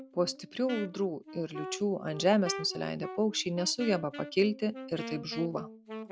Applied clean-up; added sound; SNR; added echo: none; Wind instrument, woodwind instrument; 12 dB; none.